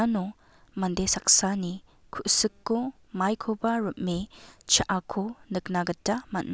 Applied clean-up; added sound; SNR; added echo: none; none; none; none.